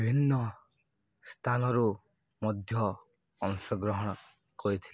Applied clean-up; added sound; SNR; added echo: none; none; none; none.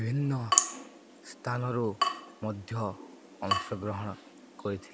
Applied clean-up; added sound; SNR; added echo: none; Drip / Water tap, faucet; 0 dB; none.